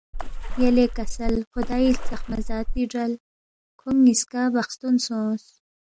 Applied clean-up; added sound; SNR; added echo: none; Water / Splash, splatter; 1 dB; none.